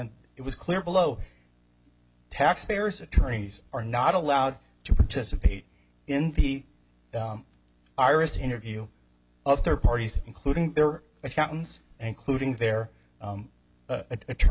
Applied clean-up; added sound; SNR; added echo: none; none; none; none.